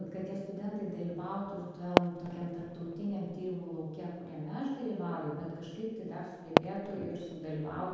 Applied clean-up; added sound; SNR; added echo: none; Fireworks; 0 dB; reverberation time 1.2 s.